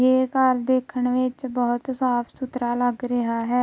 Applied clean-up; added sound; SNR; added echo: none; none; none; none.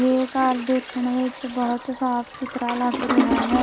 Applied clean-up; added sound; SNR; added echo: none; Toilet flush; 4 dB; none.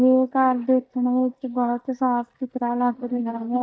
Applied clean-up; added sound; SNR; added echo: neural mask model DeepFilterNet 3.